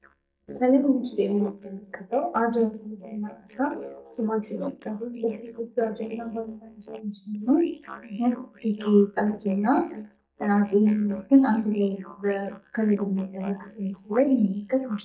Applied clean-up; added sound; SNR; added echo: neural mask model DeepFilterNet 3.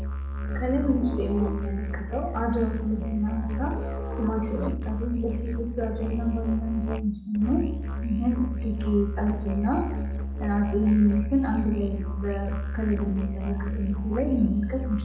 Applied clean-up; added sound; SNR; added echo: none; Musical instrument; 2 dB; reverberation time 0.7 s.